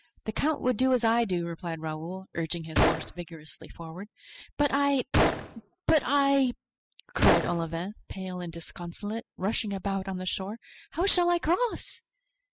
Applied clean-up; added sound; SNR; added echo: classical method spectral subtraction.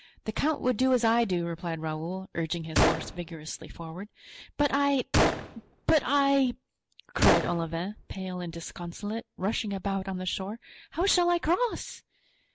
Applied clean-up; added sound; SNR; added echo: none; Gunshot, gunfire; 2 dB; none.